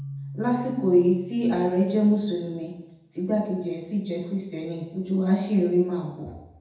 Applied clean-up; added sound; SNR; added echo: none; Keyboard (musical); 19 dB; reverberation time 0.8 s.